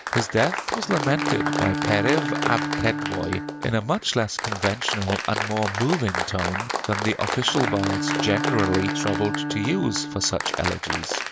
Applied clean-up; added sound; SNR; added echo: none; Bowed string instrument + Applause; 2 dB; none.